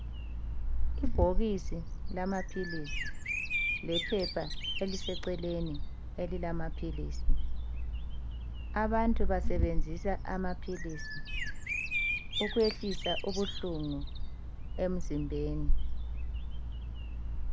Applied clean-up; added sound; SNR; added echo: none; Bird vocalization, bird call, bird song; -5 dB; none.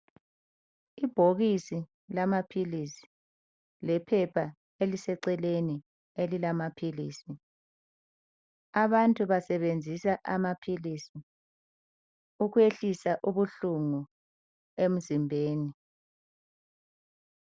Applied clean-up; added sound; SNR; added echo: none; none; none; none.